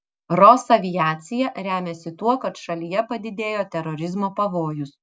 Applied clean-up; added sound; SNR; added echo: none; none; none; none.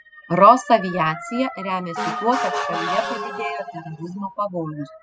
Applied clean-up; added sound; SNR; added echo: classical method spectral subtraction.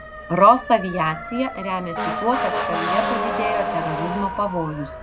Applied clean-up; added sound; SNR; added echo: none; Motor vehicle (road) / Siren; 4 dB; none.